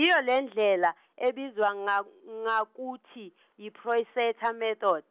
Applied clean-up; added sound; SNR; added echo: none; none; none; none.